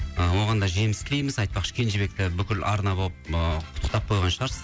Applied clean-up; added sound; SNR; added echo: none; none; none; none.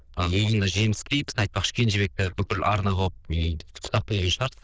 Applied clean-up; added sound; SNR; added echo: neural diffusion model UNIVERSE++.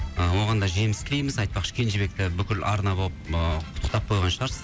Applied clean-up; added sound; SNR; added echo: none; Waves, surf; 17 dB; none.